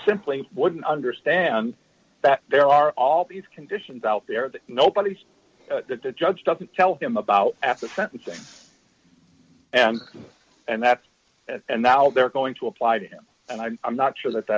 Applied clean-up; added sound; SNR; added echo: none; none; none; none.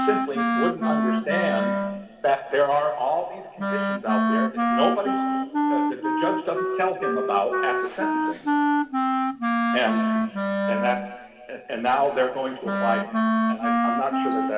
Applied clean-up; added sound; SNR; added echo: none; Wind instrument, woodwind instrument; -2 dB; reverberation time 2.1 s.